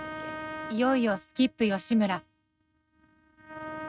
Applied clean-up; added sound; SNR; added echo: neural mask model RNNoise.